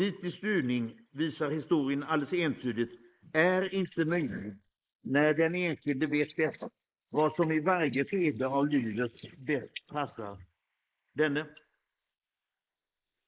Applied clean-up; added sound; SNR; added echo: neural mask model Resemble Enhance denoiser.